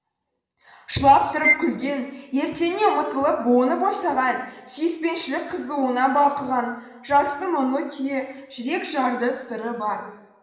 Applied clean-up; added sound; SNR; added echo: none; Bowed string instrument; 3 dB; reverberation time 1.0 s.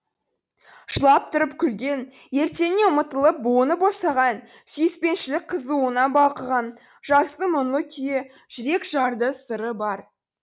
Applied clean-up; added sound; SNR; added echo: none; none; none; none.